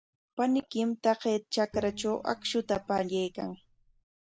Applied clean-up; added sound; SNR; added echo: none; Bowed string instrument; 18 dB; none.